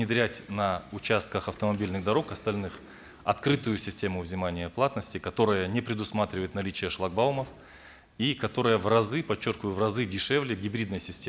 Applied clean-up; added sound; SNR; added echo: none; none; none; none.